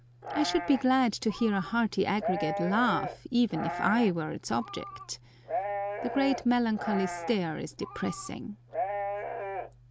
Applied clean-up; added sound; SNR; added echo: none; Livestock, farm animals, working animals; 7 dB; none.